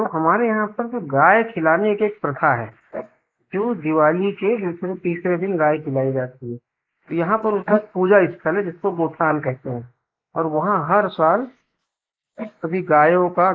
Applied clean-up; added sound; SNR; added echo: neural mask model Resemble Enhance denoiser.